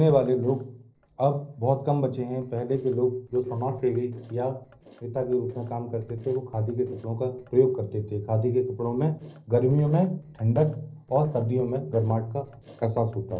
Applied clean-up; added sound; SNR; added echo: neural separator model SepFormer DNS4.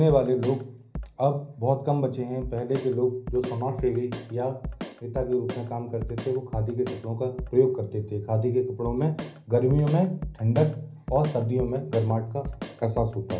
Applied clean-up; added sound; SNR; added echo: none; Drum kit; 13 dB; reverberation time 0.5 s.